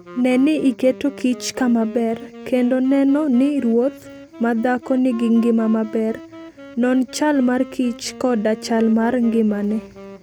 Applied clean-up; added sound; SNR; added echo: none; Wind instrument, woodwind instrument; 18 dB; none.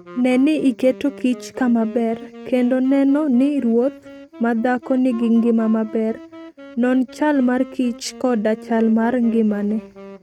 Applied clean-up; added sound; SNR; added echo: neural mask model RNNoise.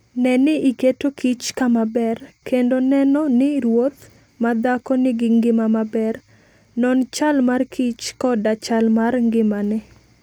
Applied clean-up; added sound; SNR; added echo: none; none; none; none.